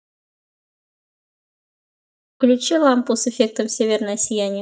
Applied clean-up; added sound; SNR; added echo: neural mask model DeepFilterNet 3.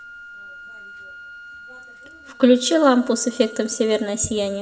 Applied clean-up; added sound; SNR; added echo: none; Wind instrument, woodwind instrument; 20 dB; reverberation time 2.8 s.